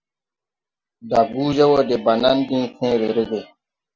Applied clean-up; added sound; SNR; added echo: none; none; none; none.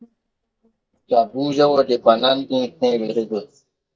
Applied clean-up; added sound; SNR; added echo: neural mask model DeepFilterNet 3.